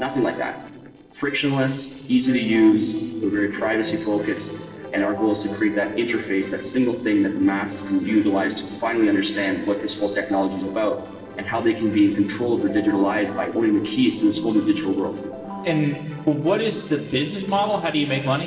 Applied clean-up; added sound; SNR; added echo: neural separator model SepFormer DNS4.